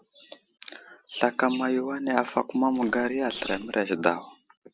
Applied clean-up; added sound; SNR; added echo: none; Walk, footsteps; 18 dB; none.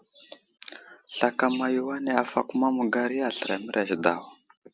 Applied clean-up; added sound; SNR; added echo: none; none; none; none.